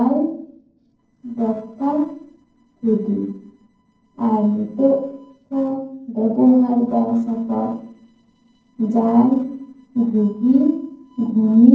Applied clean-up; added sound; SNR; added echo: neural separator model SepFormer DNS4.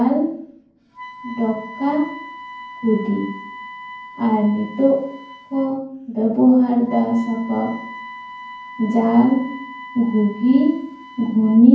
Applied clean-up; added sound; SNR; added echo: none; Wind instrument, woodwind instrument; 17 dB; reverberation time 0.9 s.